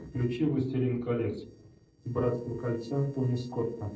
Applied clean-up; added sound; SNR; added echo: neural separator model SepFormer DNS4.